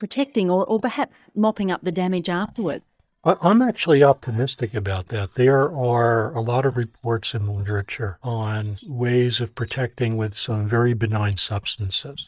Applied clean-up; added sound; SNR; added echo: neural mask model DeepFilterNet 3.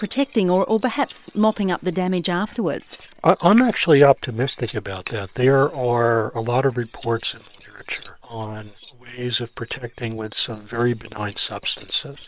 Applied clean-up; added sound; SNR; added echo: neural separator model SepFormer WHAM!.